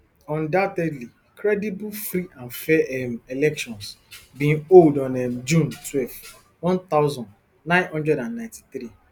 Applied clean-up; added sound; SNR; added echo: none; none; none; none.